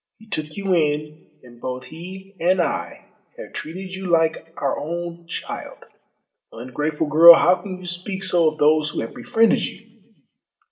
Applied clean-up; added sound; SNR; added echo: none; none; none; reverberation time 0.7 s.